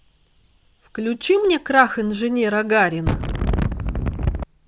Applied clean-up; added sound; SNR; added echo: none; Wind; 0 dB; none.